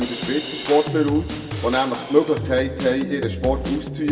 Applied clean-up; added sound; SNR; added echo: none; Drum kit; 8 dB; reverberation time 1.8 s.